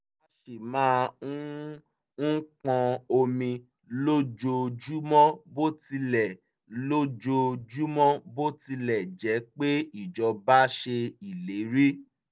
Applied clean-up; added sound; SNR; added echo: none; none; none; none.